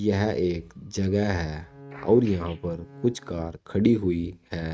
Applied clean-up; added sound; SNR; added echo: neural mask model RNNoise.